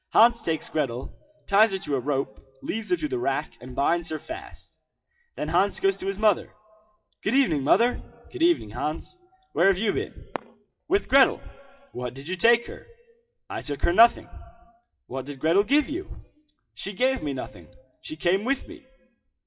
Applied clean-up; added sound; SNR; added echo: classical method WPE with log-MMSE.